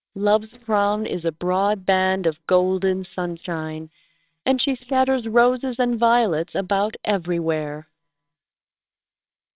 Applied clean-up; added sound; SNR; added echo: neural separator model SepFormer WHAMR!.